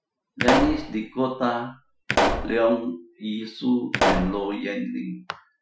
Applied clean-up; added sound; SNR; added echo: classical method Wiener filter.